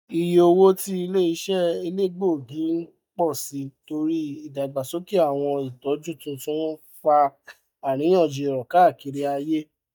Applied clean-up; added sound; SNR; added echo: neural mask model DeepFilterNet 3.